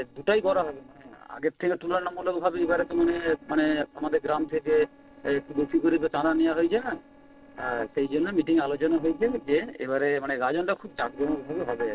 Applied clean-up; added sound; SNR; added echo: neural separator model SepFormer DNS4.